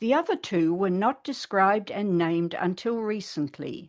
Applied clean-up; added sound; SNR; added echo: none; none; none; none.